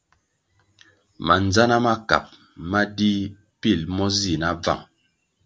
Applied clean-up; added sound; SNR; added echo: none; none; none; none.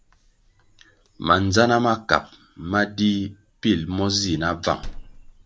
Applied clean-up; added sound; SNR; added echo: none; Slam; 20 dB; none.